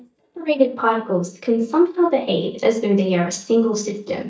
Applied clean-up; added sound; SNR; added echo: neural mask model DeepFilterNet 3.